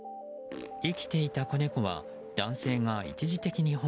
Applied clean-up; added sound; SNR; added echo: none; Fart; 17 dB; none.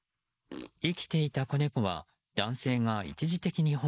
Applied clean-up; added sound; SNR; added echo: neural mask model Resemble Enhance denoiser.